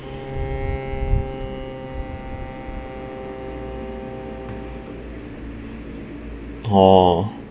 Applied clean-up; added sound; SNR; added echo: none; Bowed string instrument; 12 dB; none.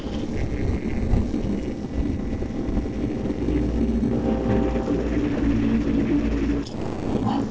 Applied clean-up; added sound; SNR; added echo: neural separator model SepFormer DNS4.